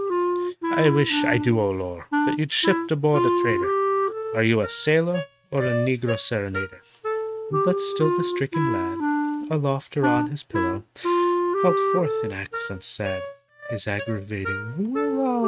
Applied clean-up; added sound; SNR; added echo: neural mask model RNNoise.